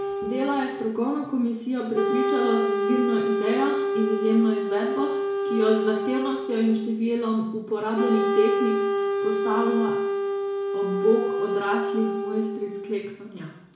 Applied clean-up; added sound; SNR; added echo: none; Wind instrument, woodwind instrument; 1 dB; reverberation time 0.6 s.